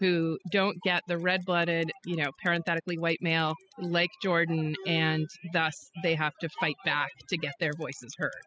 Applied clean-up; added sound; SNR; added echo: classical method spectral subtraction.